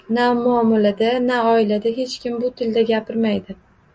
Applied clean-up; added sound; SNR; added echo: none; none; none; none.